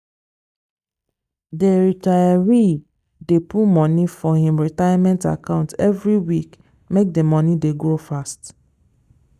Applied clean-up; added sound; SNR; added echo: neural mask model DeepFilterNet 3.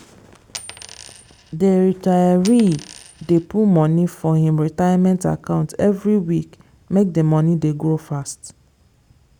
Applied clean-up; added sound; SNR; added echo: none; Coin (dropping); 19 dB; none.